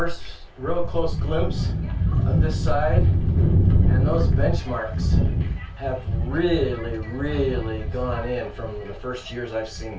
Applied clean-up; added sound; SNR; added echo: none; Wind; 20 dB; reverberation time 0.2 s.